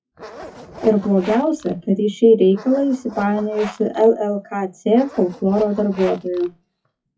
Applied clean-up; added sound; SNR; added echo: classical method WPE with log-MMSE.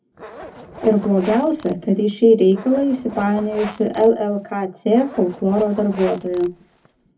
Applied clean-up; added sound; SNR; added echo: none; Zipper (clothing); 18 dB; reverberation time 0.3 s.